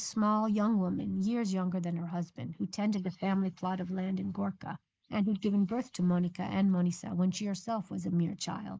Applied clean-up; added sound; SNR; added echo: neural mask model Resemble Enhance denoiser.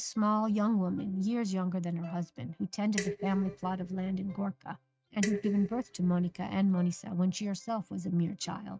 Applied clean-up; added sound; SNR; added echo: neural mask model RNNoise.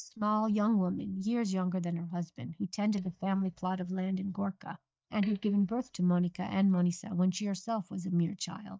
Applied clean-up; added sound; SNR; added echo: neural mask model DeepFilterNet 3.